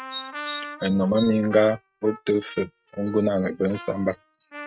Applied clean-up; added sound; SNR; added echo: neural mask model RNNoise.